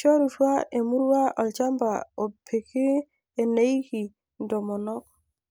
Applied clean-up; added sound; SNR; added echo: none; none; none; none.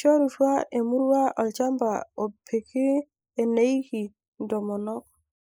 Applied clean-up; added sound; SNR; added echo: neural mask model Resemble Enhance denoiser.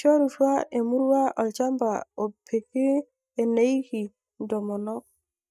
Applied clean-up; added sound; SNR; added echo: neural mask model DeepFilterNet 3.